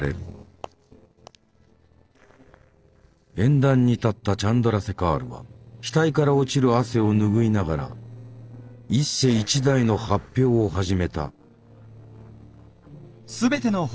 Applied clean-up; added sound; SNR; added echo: neural separator model SepFormer DNS4.